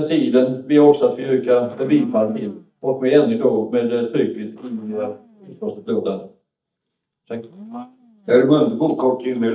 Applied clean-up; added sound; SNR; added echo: neural mask model DeepFilterNet 3.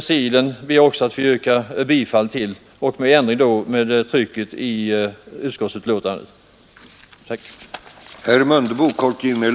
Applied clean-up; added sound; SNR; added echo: none; none; none; none.